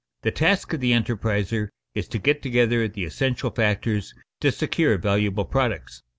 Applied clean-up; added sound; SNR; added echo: none; none; none; none.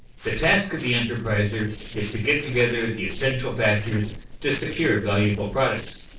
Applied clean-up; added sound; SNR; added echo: neural separator model SepFormer DNS4.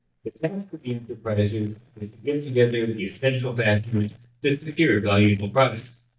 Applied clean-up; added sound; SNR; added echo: neural mask model DeepFilterNet 3.